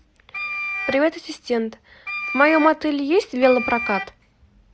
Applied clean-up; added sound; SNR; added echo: none; Wind instrument, woodwind instrument; 8 dB; none.